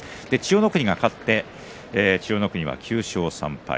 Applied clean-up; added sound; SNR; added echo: none; none; none; none.